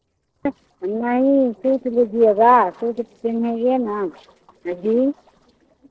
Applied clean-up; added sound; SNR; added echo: neural separator model SepFormer DNS4.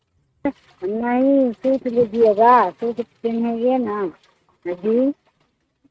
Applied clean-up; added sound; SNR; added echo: neural mask model RNNoise.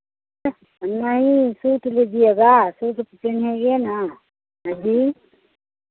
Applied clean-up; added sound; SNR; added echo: none; none; none; none.